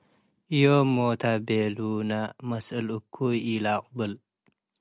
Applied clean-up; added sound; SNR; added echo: none; none; none; none.